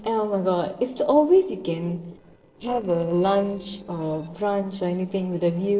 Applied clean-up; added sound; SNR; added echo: neural separator model SepFormer DNS4.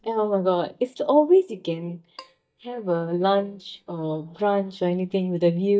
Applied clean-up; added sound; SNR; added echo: neural mask model DeepFilterNet 3.